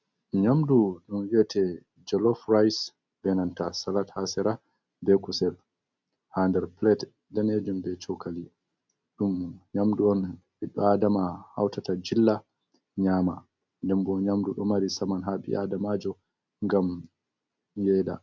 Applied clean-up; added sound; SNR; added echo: none; none; none; none.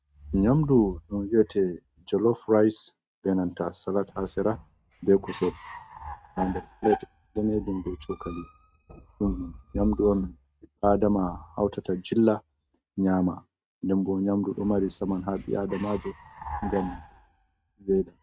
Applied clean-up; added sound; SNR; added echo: neural mask model RNNoise.